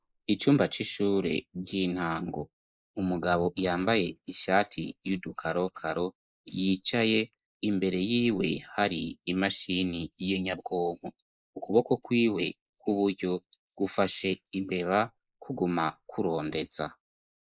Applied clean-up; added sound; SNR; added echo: neural mask model Resemble Enhance denoiser.